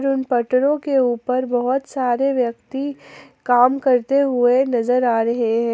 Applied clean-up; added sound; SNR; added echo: none; none; none; none.